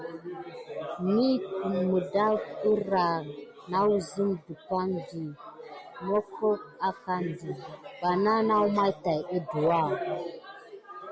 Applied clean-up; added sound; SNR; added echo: none; none; none; none.